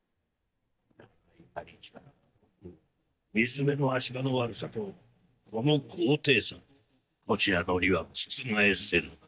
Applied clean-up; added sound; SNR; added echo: neural mask model DeepFilterNet 3.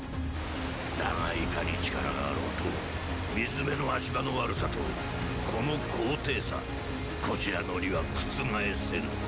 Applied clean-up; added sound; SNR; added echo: none; none; none; none.